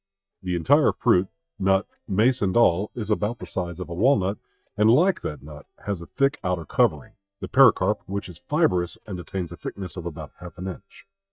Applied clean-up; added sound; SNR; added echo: neural mask model DeepFilterNet 3.